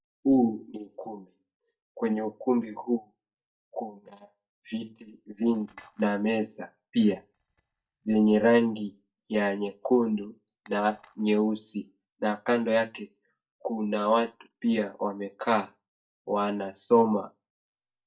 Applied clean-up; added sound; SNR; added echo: neural mask model DeepFilterNet 3.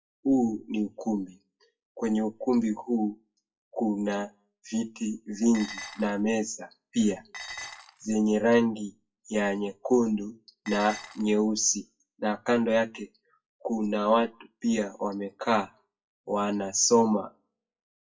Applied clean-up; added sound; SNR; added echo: classical method WPE with log-MMSE.